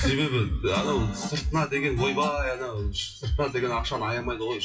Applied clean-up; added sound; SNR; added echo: classical method WPE with log-MMSE.